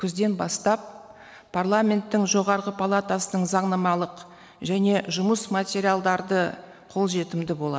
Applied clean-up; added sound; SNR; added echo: none; none; none; none.